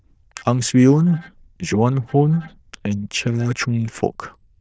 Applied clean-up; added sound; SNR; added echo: neural diffusion model UNIVERSE++.